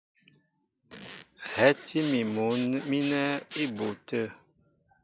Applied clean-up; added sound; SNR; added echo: none; Zipper (clothing) / Sawing; 13 dB; none.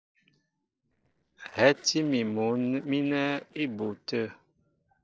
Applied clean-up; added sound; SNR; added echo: neural separator model SepFormer DNS4.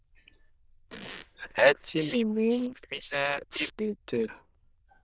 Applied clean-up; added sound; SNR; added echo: neural diffusion model UNIVERSE++.